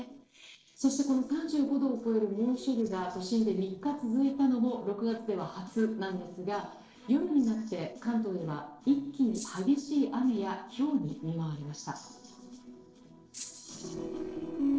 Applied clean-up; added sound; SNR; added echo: neural separator model SepFormer DNS4.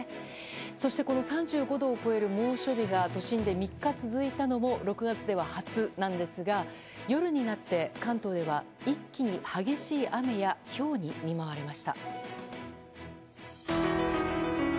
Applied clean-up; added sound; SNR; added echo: none; none; none; none.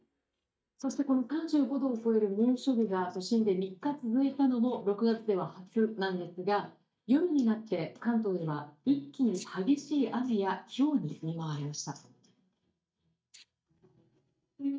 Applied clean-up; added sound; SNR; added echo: neural mask model DeepFilterNet 3.